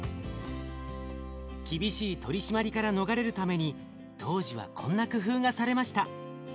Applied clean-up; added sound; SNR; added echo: none; none; none; none.